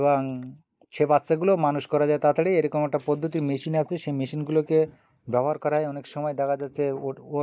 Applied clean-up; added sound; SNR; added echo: neural mask model DeepFilterNet 3.